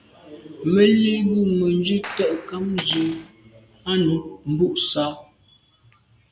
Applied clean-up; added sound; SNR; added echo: none; Clapping + Cutlery, silverware; 15 dB; none.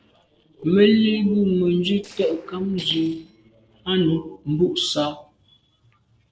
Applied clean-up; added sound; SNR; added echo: neural separator model SepFormer DNS4.